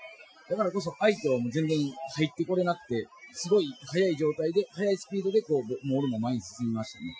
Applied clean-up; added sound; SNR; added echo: classical method Wiener filter.